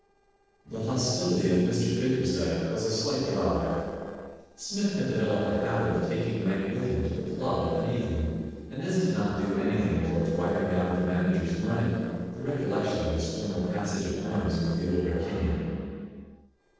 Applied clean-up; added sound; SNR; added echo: neural separator model SepFormer DNS4.